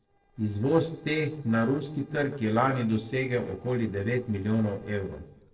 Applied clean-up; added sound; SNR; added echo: neural separator model SepFormer DNS4.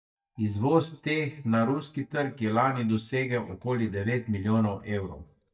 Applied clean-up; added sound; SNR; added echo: neural mask model DeepFilterNet 3.